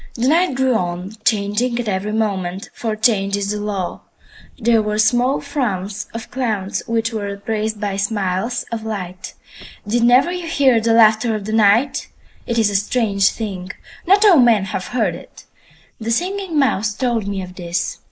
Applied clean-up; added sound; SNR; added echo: neural mask model Resemble Enhance denoiser.